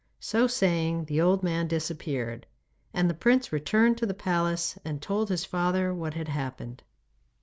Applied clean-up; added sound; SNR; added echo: none; none; none; none.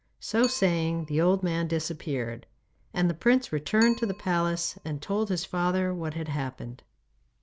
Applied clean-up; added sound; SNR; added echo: none; Bicycle; 19 dB; none.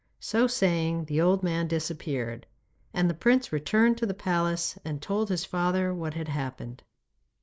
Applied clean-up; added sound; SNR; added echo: neural mask model Resemble Enhance denoiser.